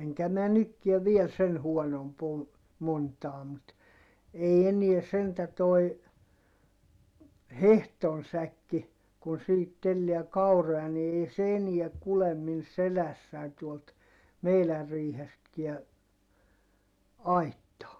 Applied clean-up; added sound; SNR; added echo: none; none; none; none.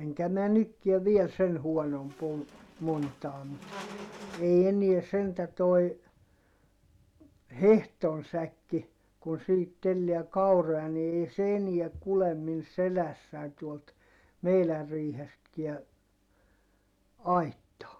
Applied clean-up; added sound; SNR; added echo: none; Squeak; 17 dB; none.